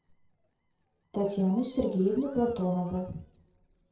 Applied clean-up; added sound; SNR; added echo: neural separator model SepFormer DNS4.